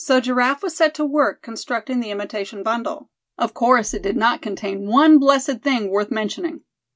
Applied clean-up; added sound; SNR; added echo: none; none; none; none.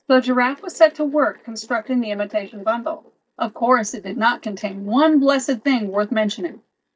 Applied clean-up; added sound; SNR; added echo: neural mask model DeepFilterNet 3.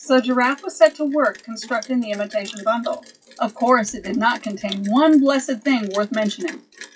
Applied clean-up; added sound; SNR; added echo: classical method WPE with log-MMSE.